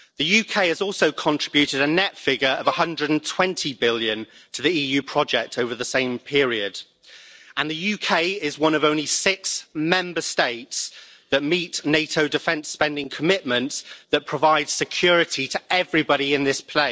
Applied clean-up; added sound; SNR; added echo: neural separator model SepFormer DNS4.